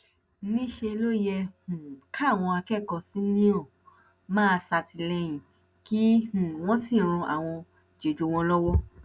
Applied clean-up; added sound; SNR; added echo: none; none; none; none.